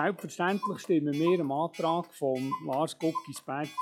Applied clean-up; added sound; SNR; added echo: classical method log-MMSE.